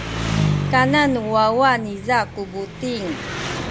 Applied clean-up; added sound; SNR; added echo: none; Engine; 4 dB; none.